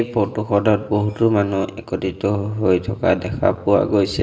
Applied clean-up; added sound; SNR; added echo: none; none; none; reverberation time 1.9 s.